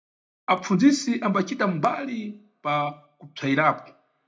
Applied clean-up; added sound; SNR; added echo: none; none; none; reverberation time 0.3 s.